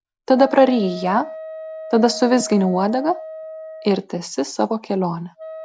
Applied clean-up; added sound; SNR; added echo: none; Wind instrument, woodwind instrument; 15 dB; none.